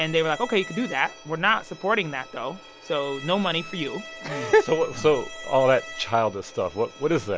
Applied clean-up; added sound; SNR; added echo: none; Bowed string instrument; 16 dB; none.